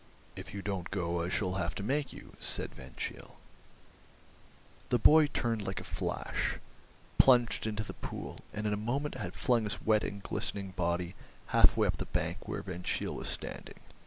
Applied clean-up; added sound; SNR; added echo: none; none; none; none.